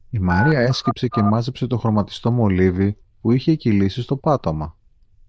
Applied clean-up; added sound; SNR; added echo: neural diffusion model UNIVERSE++.